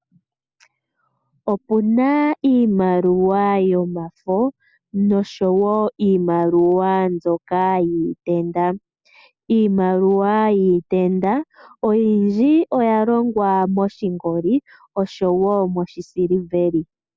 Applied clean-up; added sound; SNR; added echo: none; none; none; none.